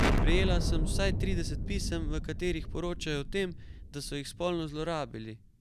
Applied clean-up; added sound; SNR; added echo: none; Explosion; -3 dB; none.